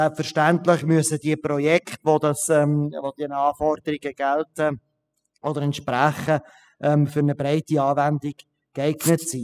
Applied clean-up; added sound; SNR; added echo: classical method spectral subtraction.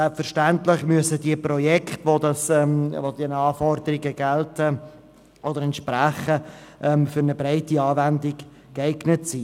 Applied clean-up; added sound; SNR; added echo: none; none; none; none.